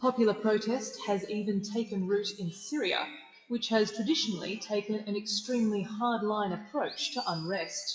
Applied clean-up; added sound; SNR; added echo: classical method WPE with log-MMSE.